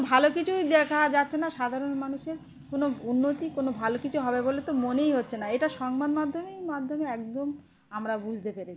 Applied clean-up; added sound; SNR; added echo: none; none; none; none.